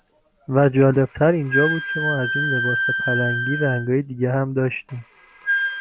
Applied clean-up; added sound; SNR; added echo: none; Wind instrument, woodwind instrument; 4 dB; none.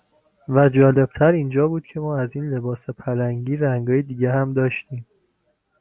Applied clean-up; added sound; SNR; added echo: none; none; none; none.